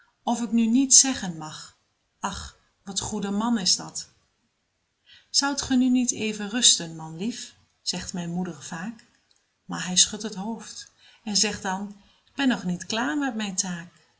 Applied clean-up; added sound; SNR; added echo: none; none; none; none.